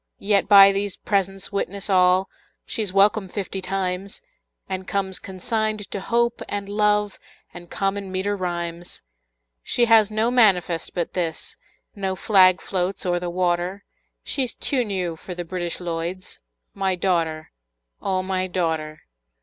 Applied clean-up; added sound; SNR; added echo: none; none; none; none.